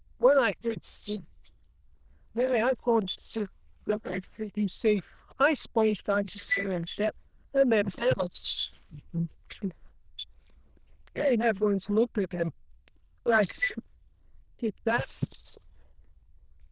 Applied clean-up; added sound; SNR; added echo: neural diffusion model UNIVERSE++.